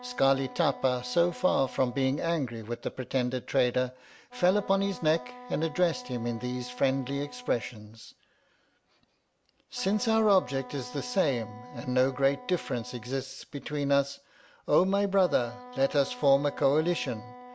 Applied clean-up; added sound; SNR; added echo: none; Wind instrument, woodwind instrument; 19 dB; none.